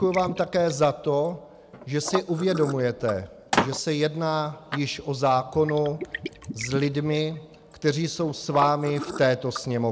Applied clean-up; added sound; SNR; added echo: none; Liquid; 10 dB; none.